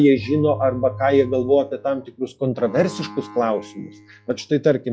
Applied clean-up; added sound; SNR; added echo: classical method log-MMSE.